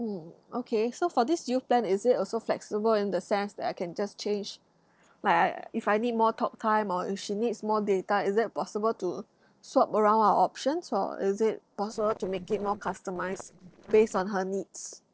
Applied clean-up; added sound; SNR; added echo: neural separator model SepFormer DNS4.